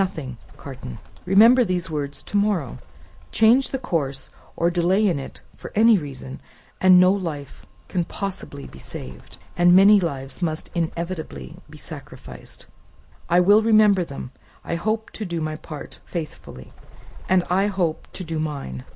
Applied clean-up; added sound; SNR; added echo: none; Bird; 18 dB; none.